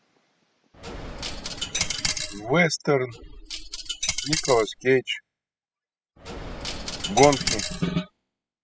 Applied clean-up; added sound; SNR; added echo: classical method spectral subtraction.